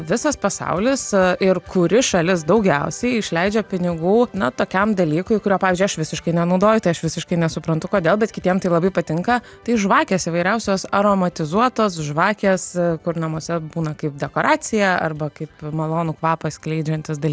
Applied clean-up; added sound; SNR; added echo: none; none; none; none.